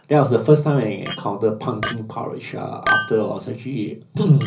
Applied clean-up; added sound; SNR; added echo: none; Chink, clink; 10 dB; reverberation time 0.5 s.